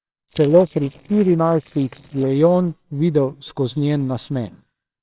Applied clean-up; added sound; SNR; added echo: neural separator model SepFormer WHAMR!.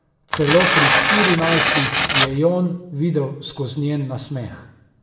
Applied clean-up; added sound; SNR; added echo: none; Tearing; -4 dB; reverberation time 0.7 s.